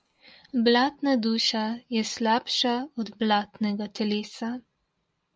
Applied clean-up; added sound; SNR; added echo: none; none; none; none.